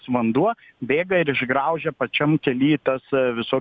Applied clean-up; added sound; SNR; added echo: none; none; none; none.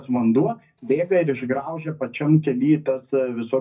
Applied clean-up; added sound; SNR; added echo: neural mask model DeepFilterNet 3.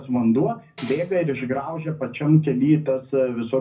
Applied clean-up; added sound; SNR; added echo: none; Tambourine; 9 dB; reverberation time 0.4 s.